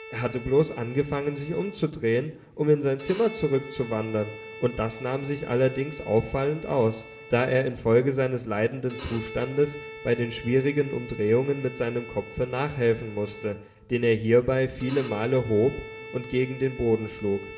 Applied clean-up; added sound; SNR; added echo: none; Bowed string instrument; 16 dB; reverberation time 2.2 s.